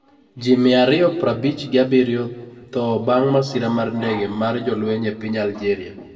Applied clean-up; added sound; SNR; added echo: none; none; none; reverberation time 1.1 s.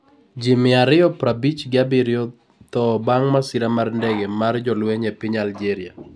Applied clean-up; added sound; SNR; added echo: none; none; none; none.